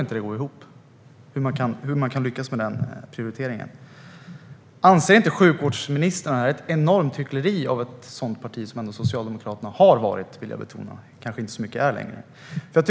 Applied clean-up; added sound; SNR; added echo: none; none; none; none.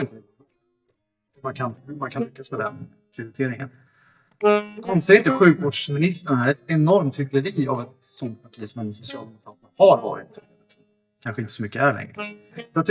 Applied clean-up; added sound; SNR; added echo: neural mask model DeepFilterNet 3.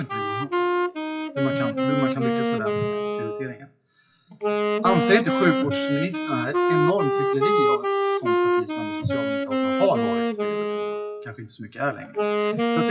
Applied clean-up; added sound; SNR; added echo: classical method WPE with log-MMSE.